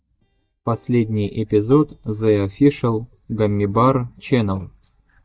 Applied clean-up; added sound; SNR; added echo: neural mask model DeepFilterNet 3.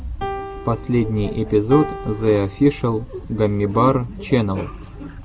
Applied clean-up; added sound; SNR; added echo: none; Piano; 12 dB; none.